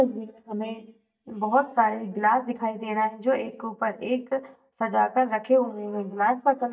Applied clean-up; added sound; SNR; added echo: neural mask model DeepFilterNet 3.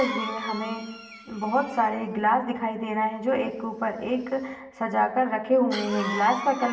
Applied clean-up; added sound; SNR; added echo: none; Cough; 12 dB; reverberation time 0.8 s.